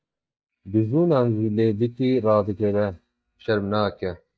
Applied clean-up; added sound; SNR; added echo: neural mask model DeepFilterNet 3.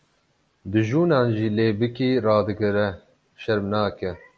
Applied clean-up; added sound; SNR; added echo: none; none; none; none.